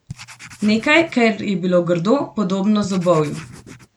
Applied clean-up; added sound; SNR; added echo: none; Writing; 19 dB; none.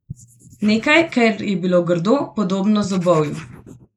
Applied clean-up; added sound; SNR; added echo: neural mask model Resemble Enhance denoiser.